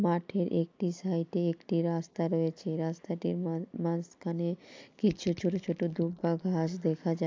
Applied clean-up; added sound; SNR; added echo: neural mask model Resemble Enhance denoiser.